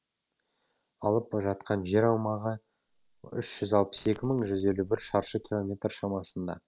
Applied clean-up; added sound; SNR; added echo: neural separator model SepFormer DNS4.